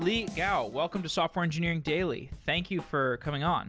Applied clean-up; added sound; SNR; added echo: none; Drum kit + Snare drum; 16 dB; none.